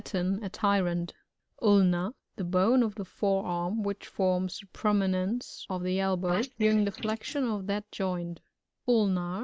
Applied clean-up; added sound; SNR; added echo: neural mask model Resemble Enhance denoiser.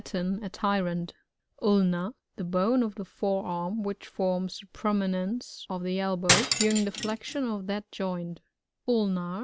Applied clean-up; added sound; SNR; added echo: none; Cutlery, silverware; -1 dB; none.